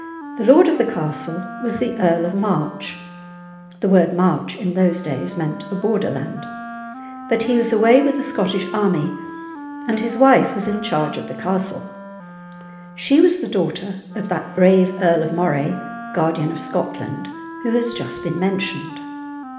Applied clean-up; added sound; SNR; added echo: none; Wind instrument, woodwind instrument; 13 dB; reverberation time 1.0 s.